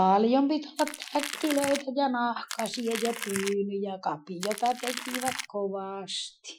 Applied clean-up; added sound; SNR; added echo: classical method Wiener filter.